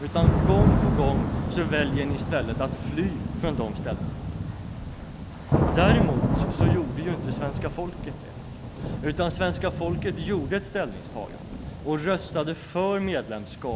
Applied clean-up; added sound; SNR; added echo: none; Thunder / Rain; -3 dB; none.